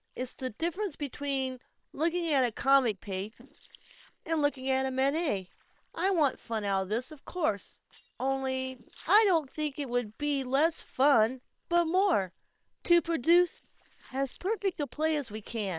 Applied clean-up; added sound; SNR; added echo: neural separator model SepFormer WHAM!.